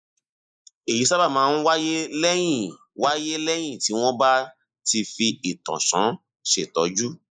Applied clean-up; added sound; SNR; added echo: neural mask model Resemble Enhance denoiser.